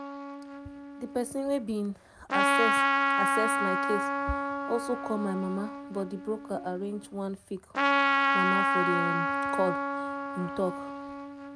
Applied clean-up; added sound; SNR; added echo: none; Trumpet; -4 dB; none.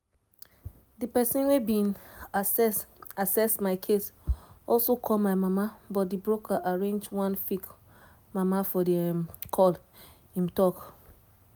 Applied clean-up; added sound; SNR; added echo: none; none; none; none.